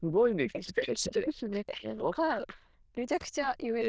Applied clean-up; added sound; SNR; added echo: neural diffusion model UNIVERSE++.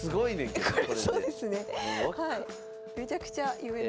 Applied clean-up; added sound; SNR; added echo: none; Wind instrument, woodwind instrument; 12 dB; none.